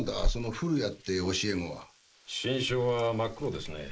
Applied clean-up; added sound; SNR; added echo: neural mask model Resemble Enhance denoiser.